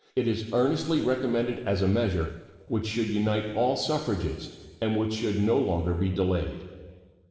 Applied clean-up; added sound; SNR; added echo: neural separator model SepFormer DNS4.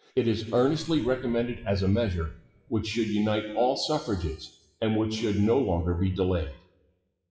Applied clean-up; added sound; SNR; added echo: classical method WPE with log-MMSE.